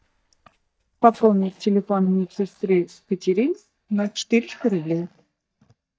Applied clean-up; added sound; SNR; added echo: neural mask model DeepFilterNet 3.